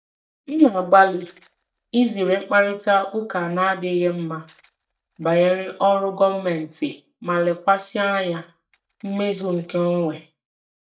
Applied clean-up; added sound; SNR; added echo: neural mask model DeepFilterNet 3.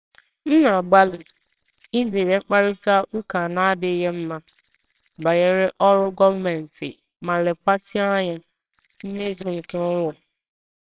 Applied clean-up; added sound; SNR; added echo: neural separator model SepFormer WHAMR!.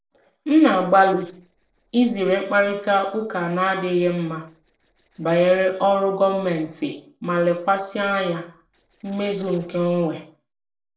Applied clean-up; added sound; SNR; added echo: neural separator model SepFormer DNS4.